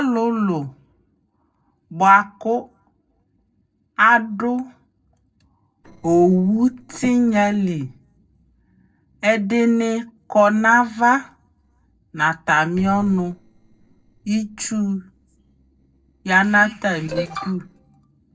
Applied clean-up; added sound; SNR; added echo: neural separator model SepFormer DNS4.